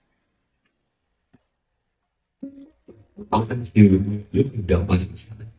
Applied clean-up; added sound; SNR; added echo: neural mask model DeepFilterNet 3.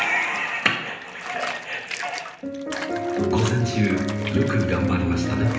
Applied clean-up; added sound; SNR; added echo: none; Bathtub (filling or washing) / Water; 13 dB; reverberation time 0.8 s.